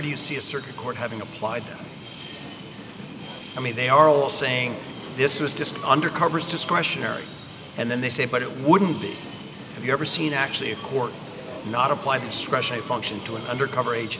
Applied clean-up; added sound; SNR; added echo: none; Subway, metro, underground; 13 dB; none.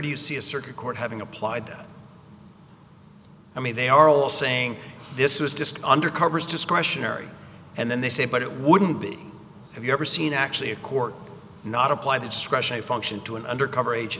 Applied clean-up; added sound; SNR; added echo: none; none; none; none.